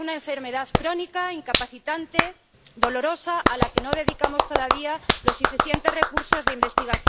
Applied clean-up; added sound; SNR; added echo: none; Clapping; -5 dB; none.